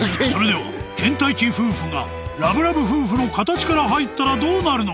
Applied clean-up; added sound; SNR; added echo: none; none; none; none.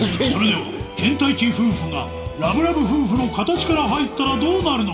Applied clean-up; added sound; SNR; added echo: none; none; none; reverberation time 2.7 s.